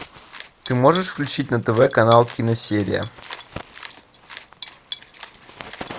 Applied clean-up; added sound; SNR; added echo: none; Cat; 15 dB; none.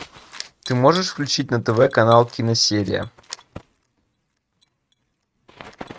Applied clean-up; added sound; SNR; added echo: neural mask model RNNoise.